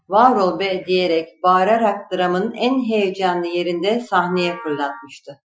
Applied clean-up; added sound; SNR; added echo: classical method Wiener filter.